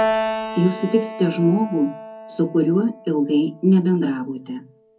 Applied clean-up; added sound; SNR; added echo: none; Keyboard (musical); 9 dB; reverberation time 0.4 s.